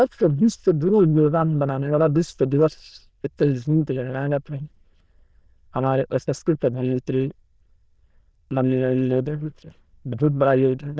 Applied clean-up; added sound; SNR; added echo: neural diffusion model UNIVERSE++.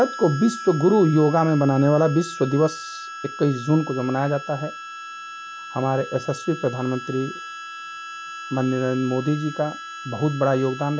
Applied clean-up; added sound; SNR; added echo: none; Harmonica; 13 dB; none.